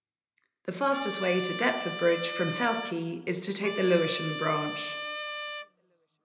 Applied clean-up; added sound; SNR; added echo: none; Trumpet; 7 dB; reverberation time 0.8 s.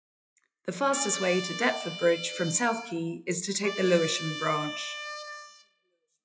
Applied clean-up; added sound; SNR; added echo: classical method WPE with log-MMSE.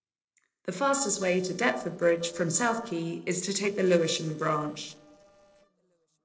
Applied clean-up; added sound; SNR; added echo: neural separator model SepFormer DNS4.